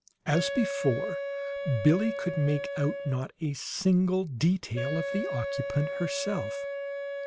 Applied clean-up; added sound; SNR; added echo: none; Wind instrument, woodwind instrument; 6 dB; none.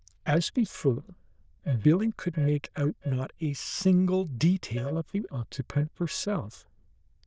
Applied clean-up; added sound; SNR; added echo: neural diffusion model UNIVERSE++.